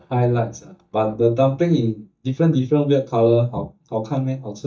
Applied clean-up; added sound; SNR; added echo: neural mask model DeepFilterNet 3.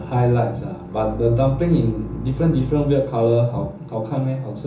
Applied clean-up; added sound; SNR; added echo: none; Bowed string instrument; 12 dB; reverberation time 0.7 s.